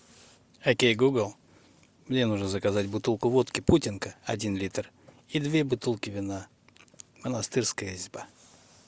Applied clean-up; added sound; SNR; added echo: none; none; none; none.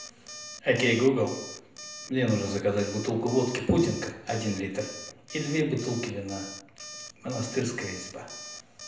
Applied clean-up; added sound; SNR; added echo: none; Alarm; 14 dB; reverberation time 0.7 s.